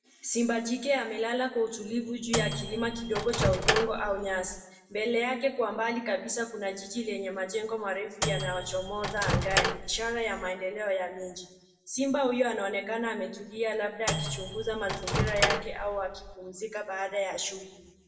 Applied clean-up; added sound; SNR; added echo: none; Microwave oven; 0 dB; reverberation time 0.8 s.